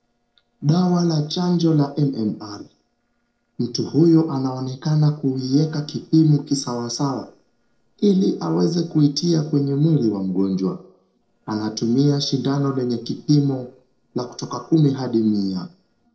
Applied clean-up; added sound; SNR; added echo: neural separator model SepFormer DNS4.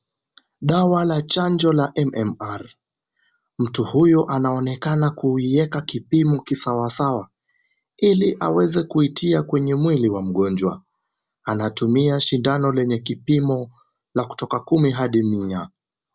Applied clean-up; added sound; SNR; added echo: none; none; none; none.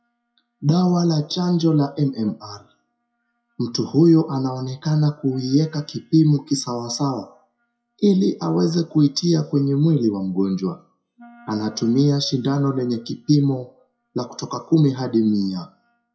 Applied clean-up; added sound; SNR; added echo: classical method WPE with log-MMSE.